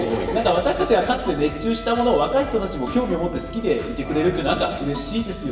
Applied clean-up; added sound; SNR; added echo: none; Wind instrument, woodwind instrument; 18 dB; reverberation time 1.2 s.